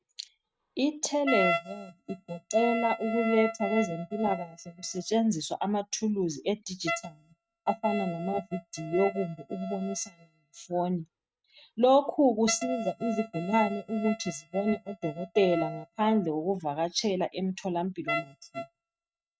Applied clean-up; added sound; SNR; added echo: neural mask model RNNoise.